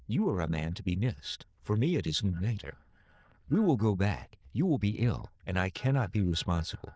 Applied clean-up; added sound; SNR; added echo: neural diffusion model UNIVERSE++.